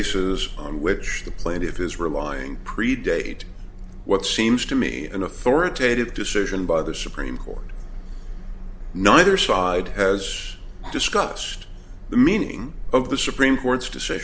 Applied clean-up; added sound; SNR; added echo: none; none; none; none.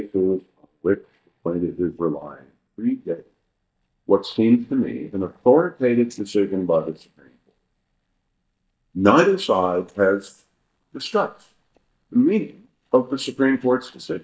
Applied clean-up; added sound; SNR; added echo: neural mask model DeepFilterNet 3.